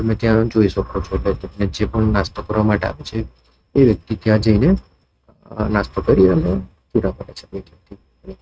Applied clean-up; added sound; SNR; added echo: neural mask model RNNoise.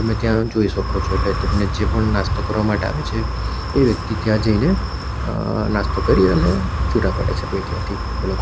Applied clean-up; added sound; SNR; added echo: none; Wind; 1 dB; none.